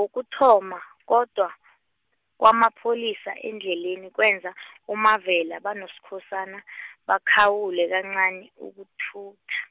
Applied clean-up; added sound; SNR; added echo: none; none; none; none.